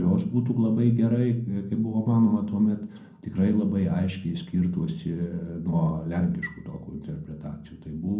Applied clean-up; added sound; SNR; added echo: none; none; none; reverberation time 0.6 s.